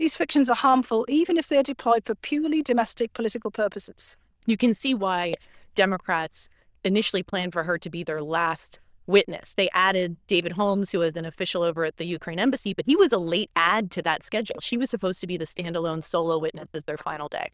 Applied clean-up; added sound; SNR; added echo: neural diffusion model UNIVERSE++.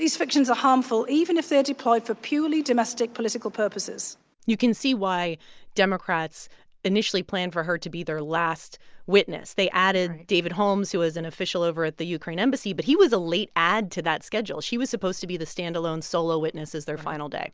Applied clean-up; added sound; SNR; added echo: none; none; none; none.